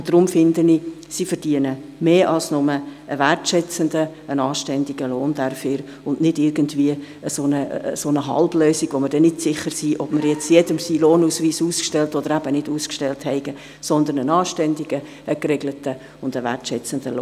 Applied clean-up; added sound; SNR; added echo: none; none; none; none.